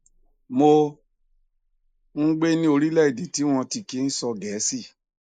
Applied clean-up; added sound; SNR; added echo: neural mask model Resemble Enhance denoiser.